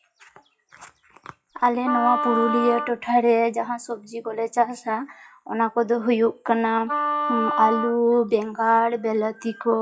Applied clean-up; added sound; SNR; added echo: classical method WPE with log-MMSE.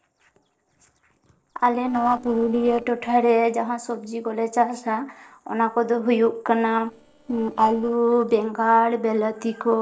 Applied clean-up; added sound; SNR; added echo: neural separator model SepFormer DNS4.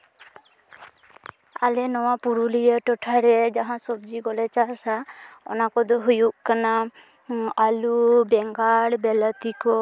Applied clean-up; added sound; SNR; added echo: none; none; none; none.